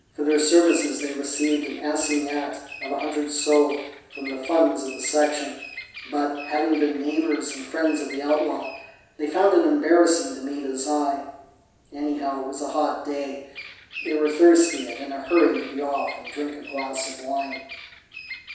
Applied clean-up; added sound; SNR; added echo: none; Bird vocalization, bird call, bird song; 16 dB; reverberation time 0.7 s.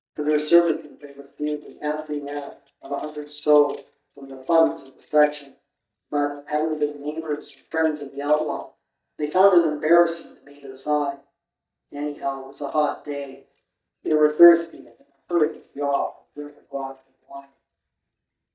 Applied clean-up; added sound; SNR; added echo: neural mask model DeepFilterNet 3.